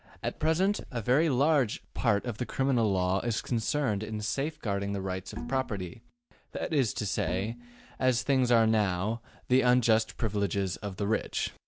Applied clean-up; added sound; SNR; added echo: none; Bowed string instrument; 13 dB; none.